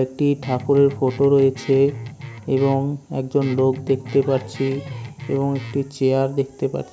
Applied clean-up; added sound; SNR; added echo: none; Guitar; 14 dB; none.